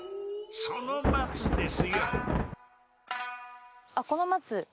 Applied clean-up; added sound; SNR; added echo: none; Thunder; -4 dB; none.